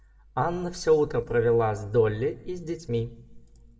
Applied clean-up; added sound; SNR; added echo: none; none; none; reverberation time 0.9 s.